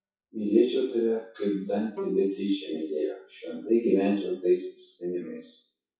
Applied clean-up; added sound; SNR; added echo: classical method WPE with log-MMSE.